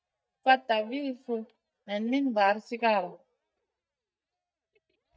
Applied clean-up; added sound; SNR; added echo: neural mask model DeepFilterNet 3.